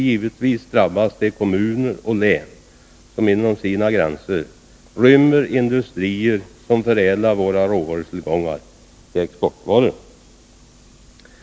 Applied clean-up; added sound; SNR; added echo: none; none; none; none.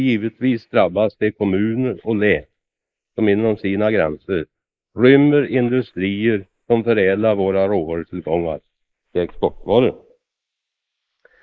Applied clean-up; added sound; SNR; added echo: neural mask model Resemble Enhance denoiser.